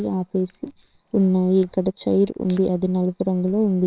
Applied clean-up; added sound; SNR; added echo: neural separator model SepFormer WHAMR!.